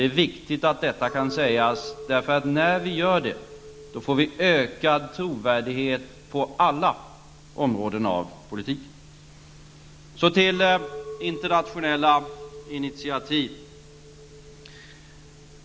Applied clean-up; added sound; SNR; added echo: none; Chink, clink; 18 dB; none.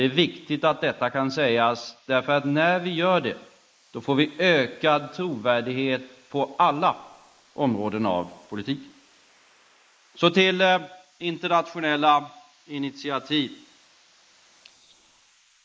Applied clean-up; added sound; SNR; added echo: neural mask model Resemble Enhance denoiser.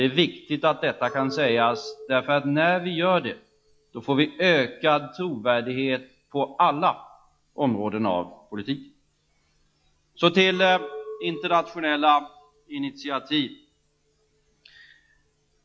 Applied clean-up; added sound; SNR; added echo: classical method log-MMSE.